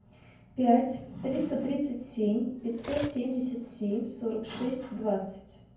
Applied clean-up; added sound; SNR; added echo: none; Cutlery, silverware; 13 dB; reverberation time 0.9 s.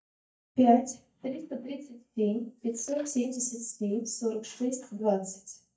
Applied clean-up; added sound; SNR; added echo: neural mask model DeepFilterNet 3.